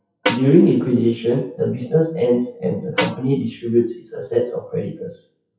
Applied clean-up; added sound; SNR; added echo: classical method WPE with log-MMSE.